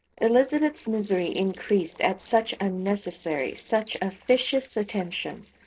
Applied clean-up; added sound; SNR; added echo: neural separator model SepFormer DNS4.